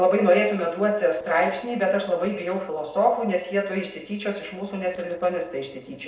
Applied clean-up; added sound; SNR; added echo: neural separator model SepFormer DNS4.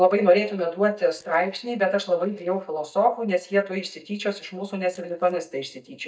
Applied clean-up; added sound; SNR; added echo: neural mask model DeepFilterNet 3.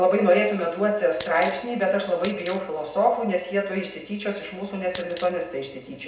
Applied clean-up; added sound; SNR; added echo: none; Coin (dropping); 4 dB; reverberation time 0.2 s.